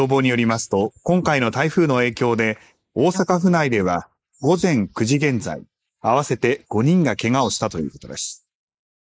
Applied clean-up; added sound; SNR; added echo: neural mask model Resemble Enhance denoiser.